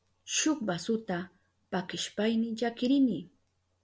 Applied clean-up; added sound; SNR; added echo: none; none; none; none.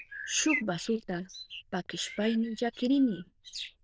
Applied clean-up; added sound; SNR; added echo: neural diffusion model UNIVERSE++.